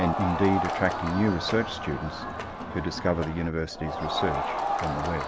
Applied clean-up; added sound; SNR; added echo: none; Crowd; 3 dB; none.